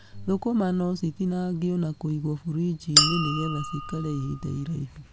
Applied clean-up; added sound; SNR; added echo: none; Chink, clink; -1 dB; none.